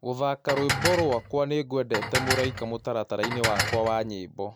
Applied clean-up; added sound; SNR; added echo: none; Dishes, pots, and pans; 3 dB; none.